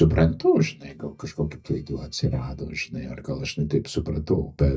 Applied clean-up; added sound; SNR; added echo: neural mask model DeepFilterNet 3.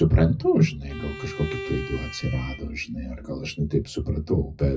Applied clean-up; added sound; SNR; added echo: classical method WPE with log-MMSE.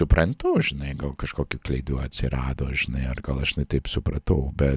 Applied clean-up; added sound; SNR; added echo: none; none; none; none.